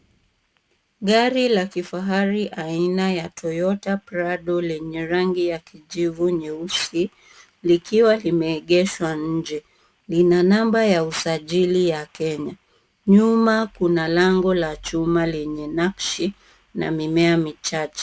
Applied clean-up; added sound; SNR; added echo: none; none; none; none.